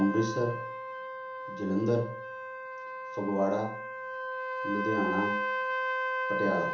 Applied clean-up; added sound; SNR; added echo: none; Trumpet; 2 dB; reverberation time 1.2 s.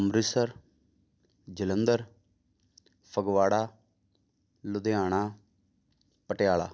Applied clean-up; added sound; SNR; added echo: none; none; none; none.